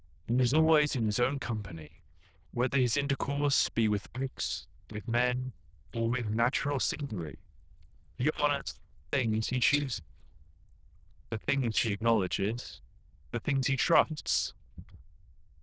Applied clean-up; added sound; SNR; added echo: neural diffusion model UNIVERSE++.